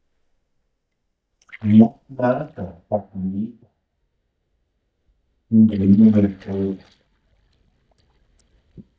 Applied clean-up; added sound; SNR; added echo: neural mask model DeepFilterNet 3.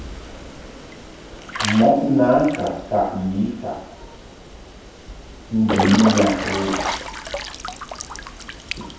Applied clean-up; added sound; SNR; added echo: none; Drip / Trickle, dribble / Water / Splash, splatter; 6 dB; reverberation time 0.7 s.